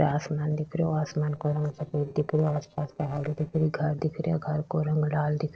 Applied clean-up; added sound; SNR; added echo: neural separator model SepFormer DNS4.